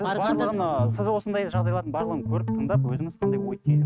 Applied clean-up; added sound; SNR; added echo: neural mask model RNNoise.